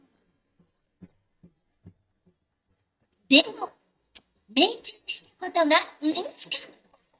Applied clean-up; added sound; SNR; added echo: neural mask model DeepFilterNet 3.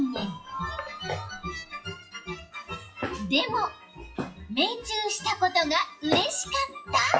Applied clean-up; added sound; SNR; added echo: classical method WPE with log-MMSE.